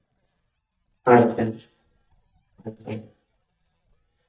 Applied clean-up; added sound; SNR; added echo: neural mask model DeepFilterNet 3.